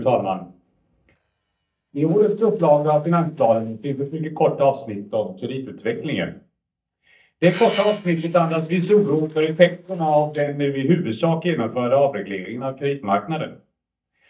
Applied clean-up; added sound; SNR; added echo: neural mask model DeepFilterNet 3.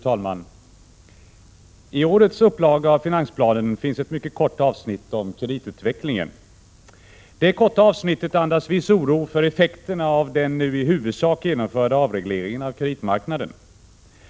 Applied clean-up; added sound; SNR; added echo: none; none; none; none.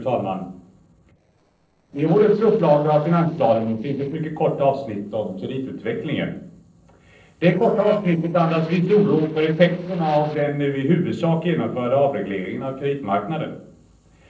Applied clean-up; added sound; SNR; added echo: neural separator model SepFormer DNS4.